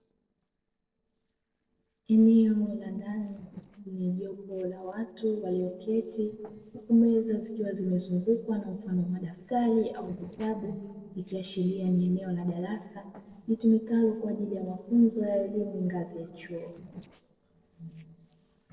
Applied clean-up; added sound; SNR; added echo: neural separator model SepFormer DNS4.